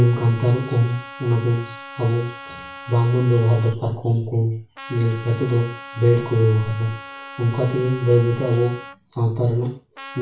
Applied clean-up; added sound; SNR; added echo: none; Trumpet; 17 dB; reverberation time 0.3 s.